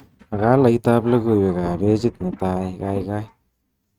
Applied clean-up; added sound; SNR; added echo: neural mask model RNNoise.